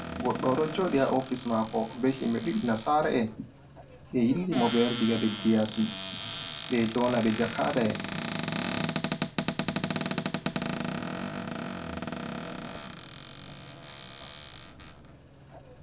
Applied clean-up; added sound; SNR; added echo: none; Cupboard open or close; 2 dB; reverberation time 0.2 s.